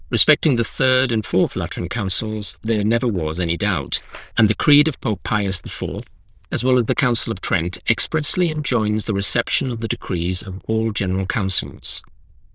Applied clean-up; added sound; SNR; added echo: neural diffusion model UNIVERSE++.